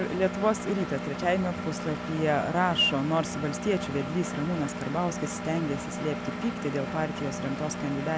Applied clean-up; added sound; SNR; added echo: none; Engine; 5 dB; none.